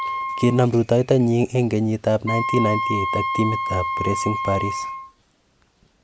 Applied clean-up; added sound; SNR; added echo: none; Wind instrument, woodwind instrument; 5 dB; none.